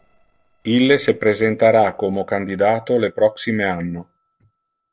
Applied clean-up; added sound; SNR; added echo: neural separator model SepFormer DNS4.